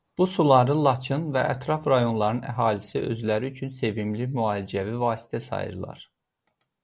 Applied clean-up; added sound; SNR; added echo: none; none; none; none.